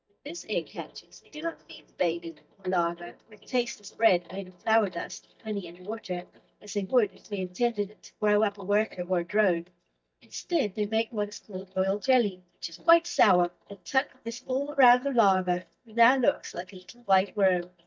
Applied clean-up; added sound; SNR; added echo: neural mask model DeepFilterNet 3.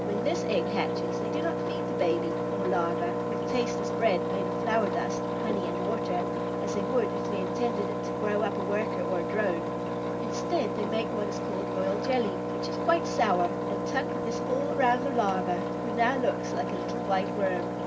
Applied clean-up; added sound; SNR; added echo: none; Engine; -1 dB; reverberation time 0.4 s.